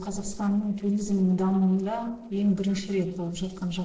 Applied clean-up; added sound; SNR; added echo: neural separator model SepFormer DNS4.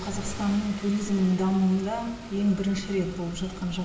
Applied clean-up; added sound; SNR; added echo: none; Engine starting / Car; 16 dB; reverberation time 0.8 s.